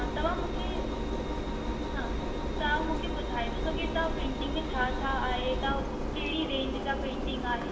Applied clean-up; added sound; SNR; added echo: none; Engine; -3 dB; reverberation time 1.1 s.